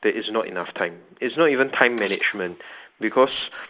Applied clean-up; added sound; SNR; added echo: neural mask model Resemble Enhance denoiser.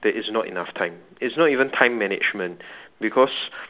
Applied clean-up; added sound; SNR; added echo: none; none; none; none.